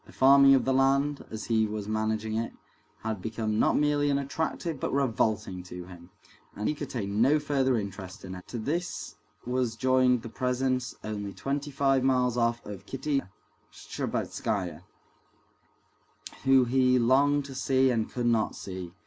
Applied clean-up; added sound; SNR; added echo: none; none; none; none.